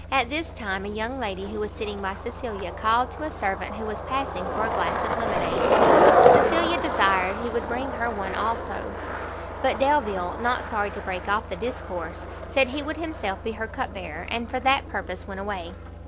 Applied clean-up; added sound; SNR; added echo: none; Skateboard; -1 dB; none.